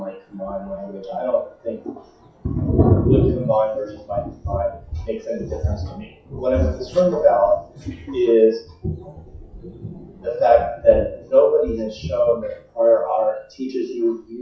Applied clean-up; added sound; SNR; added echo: classical method WPE with log-MMSE.